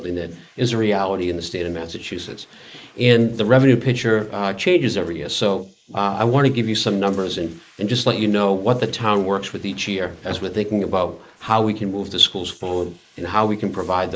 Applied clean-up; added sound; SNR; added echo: neural mask model Resemble Enhance denoiser.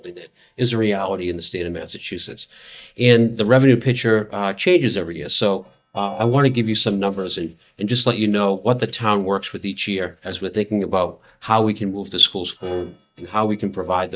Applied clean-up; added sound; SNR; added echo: neural mask model DeepFilterNet 3.